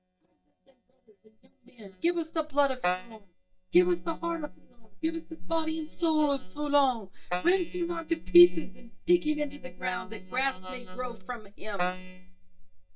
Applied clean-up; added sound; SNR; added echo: neural mask model DeepFilterNet 3.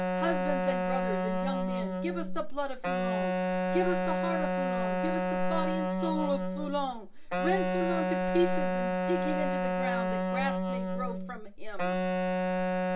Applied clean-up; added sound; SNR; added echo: none; Wind instrument, woodwind instrument; -3 dB; reverberation time 0.2 s.